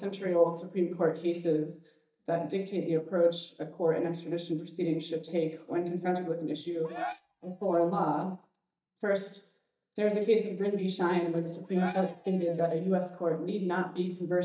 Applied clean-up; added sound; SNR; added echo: neural mask model DeepFilterNet 3.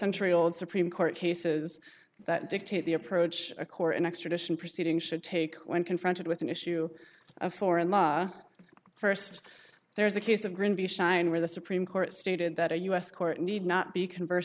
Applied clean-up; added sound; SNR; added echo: none; none; none; none.